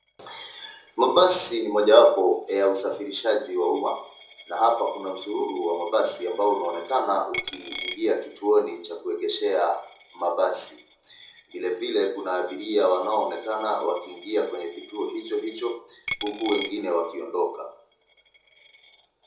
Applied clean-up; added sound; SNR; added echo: none; Coin (dropping); 17 dB; reverberation time 0.8 s.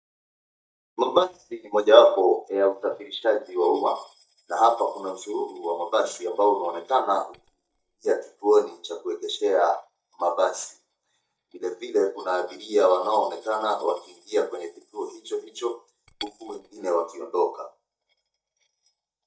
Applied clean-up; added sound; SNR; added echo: neural mask model DeepFilterNet 3.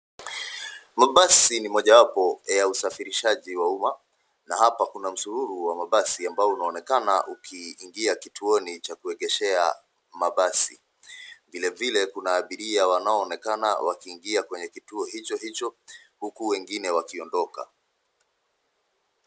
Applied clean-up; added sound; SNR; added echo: none; none; none; none.